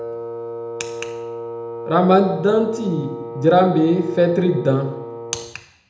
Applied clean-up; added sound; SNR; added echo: none; Wind instrument, woodwind instrument; 11 dB; reverberation time 0.7 s.